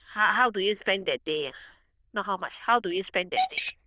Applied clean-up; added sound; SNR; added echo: neural diffusion model UNIVERSE++.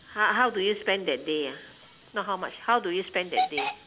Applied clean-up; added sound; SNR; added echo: none; Hiss / Alarm / Train; 8 dB; none.